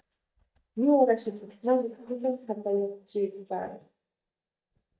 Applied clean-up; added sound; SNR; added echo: neural mask model DeepFilterNet 3.